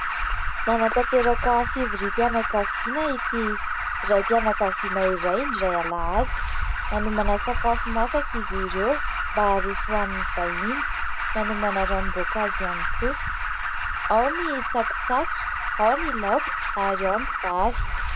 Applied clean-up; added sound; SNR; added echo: none; Alarm; 0 dB; none.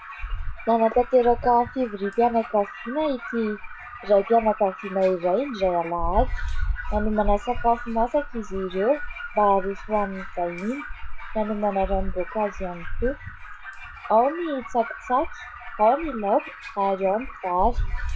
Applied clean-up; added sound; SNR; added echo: classical method log-MMSE.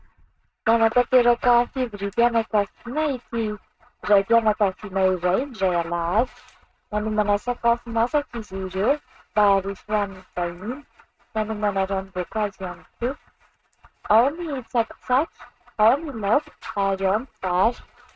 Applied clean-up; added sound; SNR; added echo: neural mask model RNNoise.